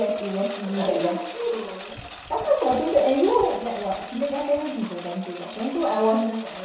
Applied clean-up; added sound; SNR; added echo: none; Engine; 15 dB; reverberation time 0.7 s.